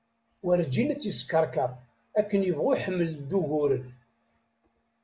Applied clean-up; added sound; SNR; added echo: none; none; none; none.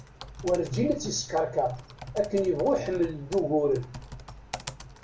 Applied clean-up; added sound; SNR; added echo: none; Typing; 14 dB; reverberation time 0.2 s.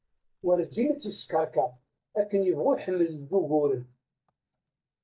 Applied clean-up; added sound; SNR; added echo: neural mask model DeepFilterNet 3.